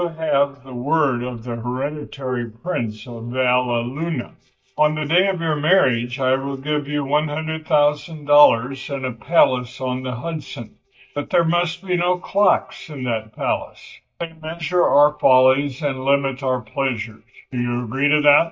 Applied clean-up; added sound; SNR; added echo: neural mask model DeepFilterNet 3.